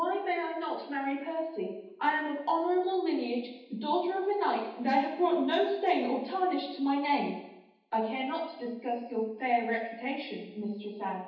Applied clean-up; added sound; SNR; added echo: none; none; none; reverberation time 0.9 s.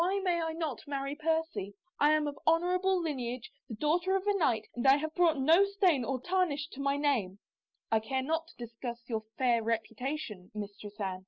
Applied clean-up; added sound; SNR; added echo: none; none; none; none.